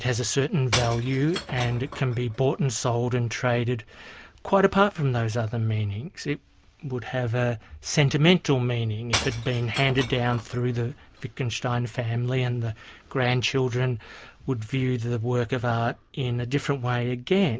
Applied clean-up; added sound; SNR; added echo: none; Shatter / Crushing; 11 dB; none.